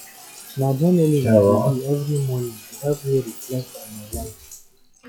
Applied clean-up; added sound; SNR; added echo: classical method log-MMSE.